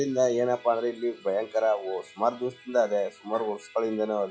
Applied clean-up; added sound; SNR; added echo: classical method log-MMSE.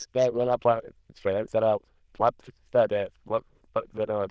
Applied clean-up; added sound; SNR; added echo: neural diffusion model UNIVERSE++.